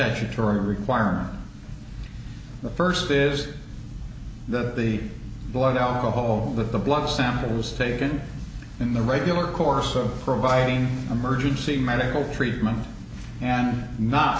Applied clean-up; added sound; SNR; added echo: none; none; none; none.